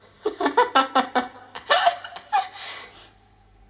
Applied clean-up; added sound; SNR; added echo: none; none; none; reverberation time 1.8 s.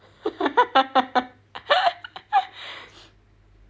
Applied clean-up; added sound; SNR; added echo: none; none; none; none.